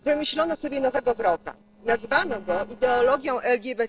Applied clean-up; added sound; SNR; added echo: neural separator model SepFormer DNS4.